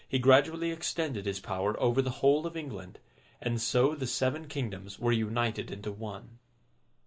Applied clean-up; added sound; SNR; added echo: none; none; none; none.